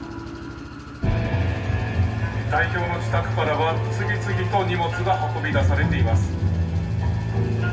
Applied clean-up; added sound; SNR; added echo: none; Engine; 16 dB; reverberation time 0.8 s.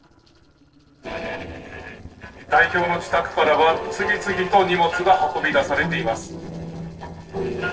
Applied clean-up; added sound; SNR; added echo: neural separator model SepFormer DNS4.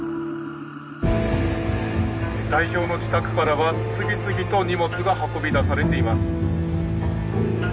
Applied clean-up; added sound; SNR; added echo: none; none; none; none.